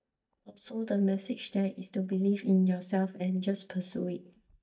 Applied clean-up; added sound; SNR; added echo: neural mask model DeepFilterNet 3.